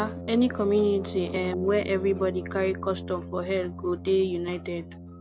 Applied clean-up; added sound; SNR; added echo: none; Brass instrument; 10 dB; none.